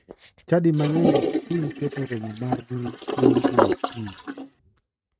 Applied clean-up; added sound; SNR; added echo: neural mask model RNNoise.